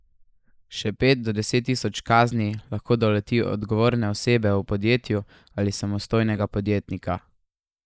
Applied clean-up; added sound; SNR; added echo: neural mask model Resemble Enhance denoiser.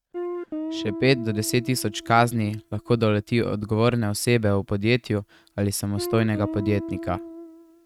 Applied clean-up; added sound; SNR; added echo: neural mask model RNNoise.